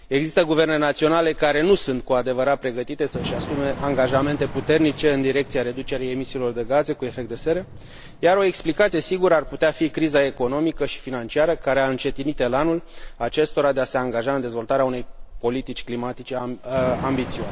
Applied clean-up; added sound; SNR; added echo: none; Thunder / Rain; 13 dB; none.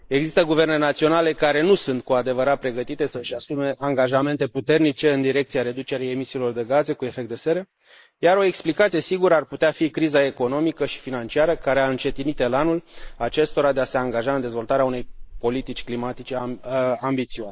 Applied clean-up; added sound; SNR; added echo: neural mask model Resemble Enhance denoiser.